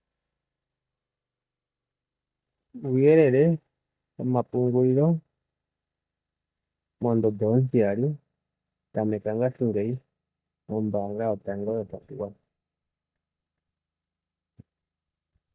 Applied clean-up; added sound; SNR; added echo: neural mask model DeepFilterNet 3.